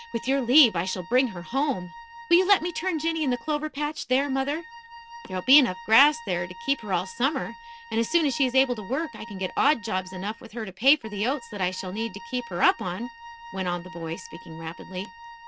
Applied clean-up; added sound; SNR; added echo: none; Wind instrument, woodwind instrument; 17 dB; none.